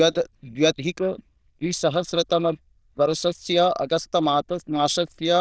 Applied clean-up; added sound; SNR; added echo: neural diffusion model UNIVERSE++.